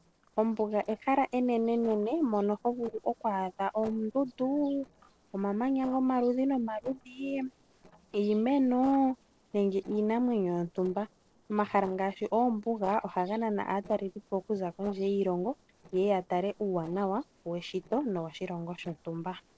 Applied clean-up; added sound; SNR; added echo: neural separator model SepFormer DNS4.